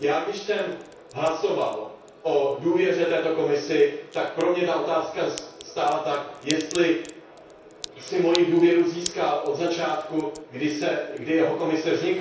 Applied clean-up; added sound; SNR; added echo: none; Crack; 19 dB; reverberation time 0.6 s.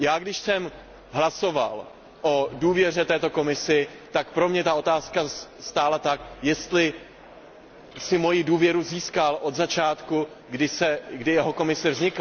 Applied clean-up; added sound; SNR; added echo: none; none; none; none.